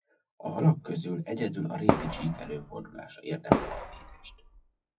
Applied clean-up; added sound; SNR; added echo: classical method WPE with log-MMSE.